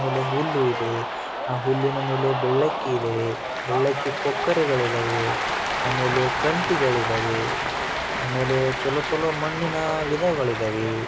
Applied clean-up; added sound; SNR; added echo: none; Cheering; 2 dB; none.